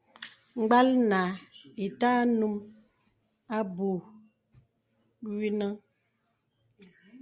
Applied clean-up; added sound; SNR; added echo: none; none; none; none.